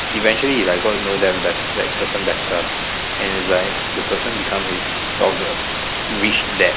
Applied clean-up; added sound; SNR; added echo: none; Water; 2 dB; none.